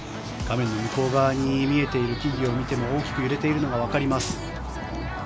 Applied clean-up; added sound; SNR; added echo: none; none; none; none.